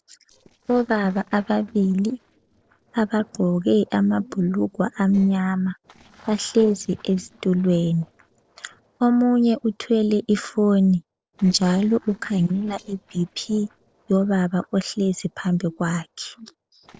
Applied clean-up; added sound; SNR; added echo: neural separator model SepFormer DNS4.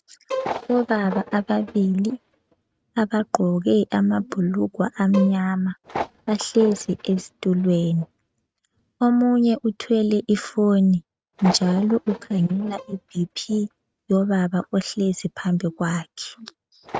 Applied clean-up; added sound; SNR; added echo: neural mask model RNNoise.